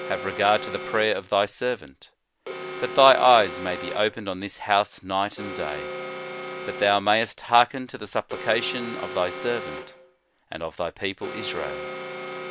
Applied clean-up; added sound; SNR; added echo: none; Alarm; 11 dB; none.